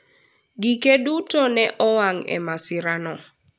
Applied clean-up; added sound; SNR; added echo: none; none; none; none.